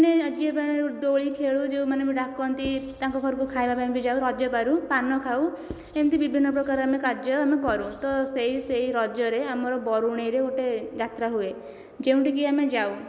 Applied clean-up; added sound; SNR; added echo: none; Writing; 20 dB; none.